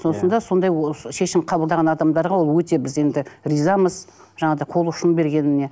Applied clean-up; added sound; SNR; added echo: none; none; none; none.